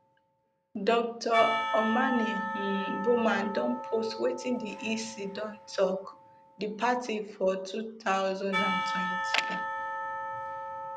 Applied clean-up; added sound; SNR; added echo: none; Church bell / Percussion; 5 dB; none.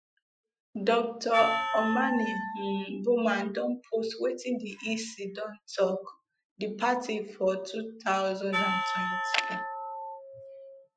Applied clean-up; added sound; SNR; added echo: classical method Wiener filter.